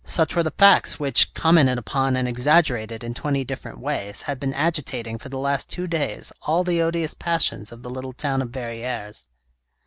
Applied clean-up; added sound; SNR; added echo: none; none; none; none.